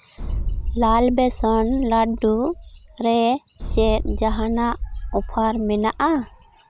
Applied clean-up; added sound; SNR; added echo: none; Boom; 6 dB; none.